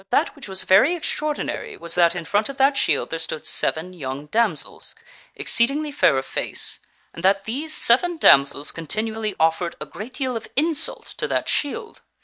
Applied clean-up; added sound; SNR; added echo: neural mask model DeepFilterNet 3.